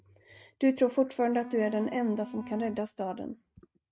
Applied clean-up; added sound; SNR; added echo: neural mask model RNNoise.